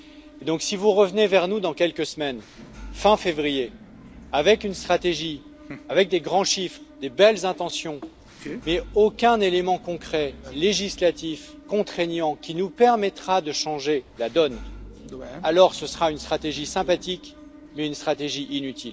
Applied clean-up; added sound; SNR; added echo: none; Engine / Mechanisms; 20 dB; none.